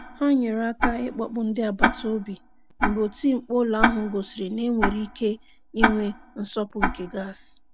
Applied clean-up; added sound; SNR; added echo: none; Tick-tock; 2 dB; none.